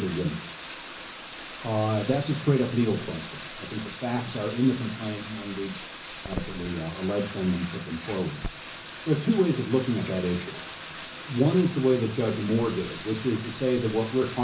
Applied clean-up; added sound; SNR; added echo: none; Bathtub (filling or washing); 12 dB; reverberation time 0.5 s.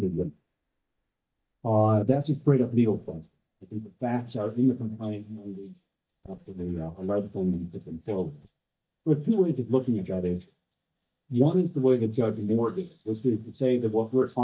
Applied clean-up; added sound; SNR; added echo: neural mask model DeepFilterNet 3.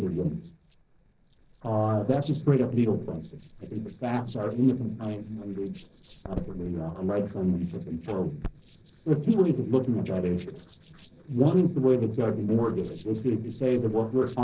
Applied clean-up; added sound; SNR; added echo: neural separator model SepFormer DNS4.